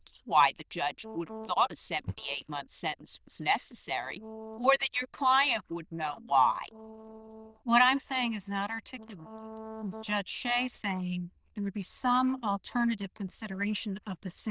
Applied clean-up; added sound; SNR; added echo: neural diffusion model UNIVERSE++.